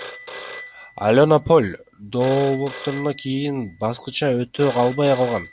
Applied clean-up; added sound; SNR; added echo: none; Telephone; 17 dB; none.